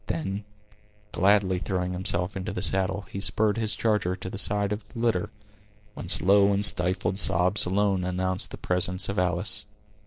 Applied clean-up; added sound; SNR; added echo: neural separator model SepFormer DNS4.